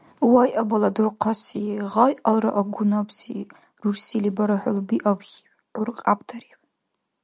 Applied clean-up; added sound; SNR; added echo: none; none; none; none.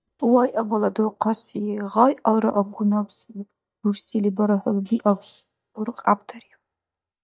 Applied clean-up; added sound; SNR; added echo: neural mask model DeepFilterNet 3.